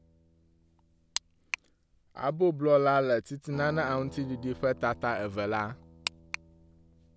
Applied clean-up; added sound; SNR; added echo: none; Acoustic guitar; 20 dB; none.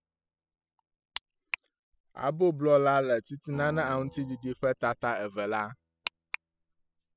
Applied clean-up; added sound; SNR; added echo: classical method spectral subtraction.